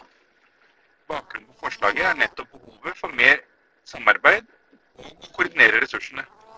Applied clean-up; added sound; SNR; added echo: neural separator model SepFormer DNS4.